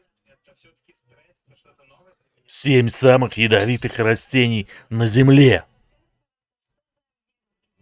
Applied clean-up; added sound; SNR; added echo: neural mask model RNNoise.